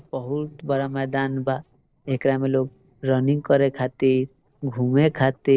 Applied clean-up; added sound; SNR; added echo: neural separator model SepFormer DNS4.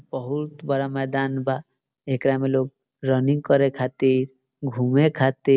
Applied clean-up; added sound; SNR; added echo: none; none; none; none.